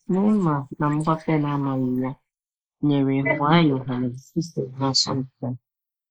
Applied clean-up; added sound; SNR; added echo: neural mask model Resemble Enhance denoiser.